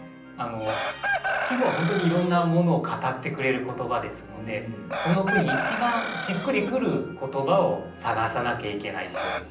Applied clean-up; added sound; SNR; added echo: none; Chicken, rooster; 7 dB; reverberation time 0.6 s.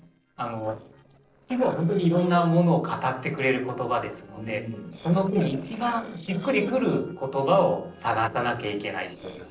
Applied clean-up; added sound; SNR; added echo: neural separator model SepFormer DNS4.